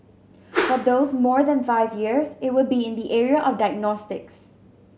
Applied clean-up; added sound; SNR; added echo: none; Whoosh, swoosh, swish; 6 dB; none.